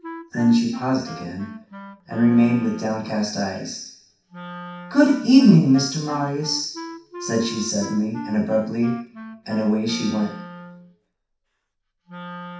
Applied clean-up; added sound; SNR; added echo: none; Wind instrument, woodwind instrument; 16 dB; reverberation time 0.6 s.